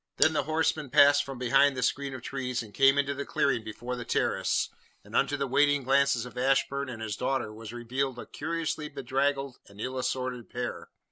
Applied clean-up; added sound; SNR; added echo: none; Cutlery, silverware; 5 dB; none.